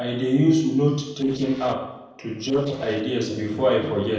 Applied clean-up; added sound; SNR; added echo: neural separator model SepFormer DNS4.